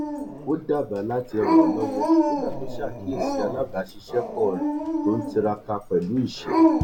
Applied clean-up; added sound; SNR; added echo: none; Dog; -2 dB; none.